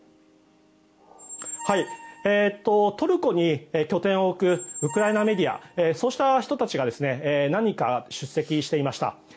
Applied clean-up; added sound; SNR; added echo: none; Squeak; 16 dB; none.